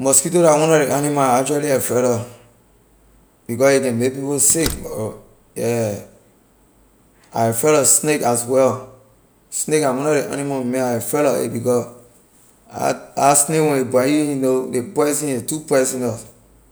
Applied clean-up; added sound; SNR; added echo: none; Slam; 14 dB; none.